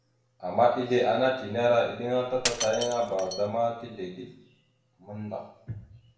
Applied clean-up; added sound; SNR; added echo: none; Shatter; 9 dB; reverberation time 0.8 s.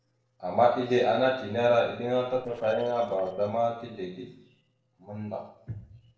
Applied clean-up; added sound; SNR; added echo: neural separator model SepFormer DNS4.